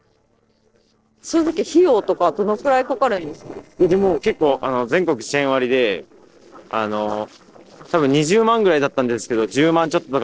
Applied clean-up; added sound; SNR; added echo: neural separator model SepFormer DNS4.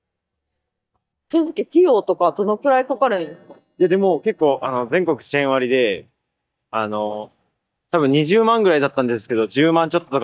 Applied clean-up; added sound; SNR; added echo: neural mask model DeepFilterNet 3.